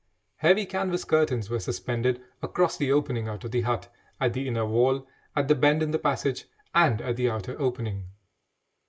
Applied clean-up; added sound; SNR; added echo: neural mask model Resemble Enhance denoiser.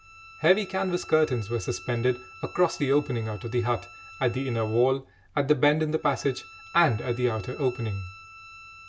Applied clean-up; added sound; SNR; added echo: none; Bowed string instrument; 20 dB; none.